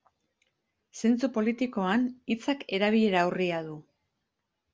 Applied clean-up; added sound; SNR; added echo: none; none; none; none.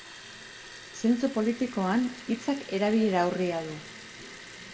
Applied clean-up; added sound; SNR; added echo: none; Liquid; 16 dB; reverberation time 1.1 s.